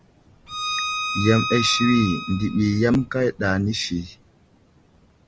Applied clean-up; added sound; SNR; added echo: none; Bowed string instrument; 6 dB; none.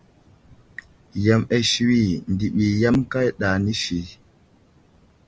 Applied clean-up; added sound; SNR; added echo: none; none; none; none.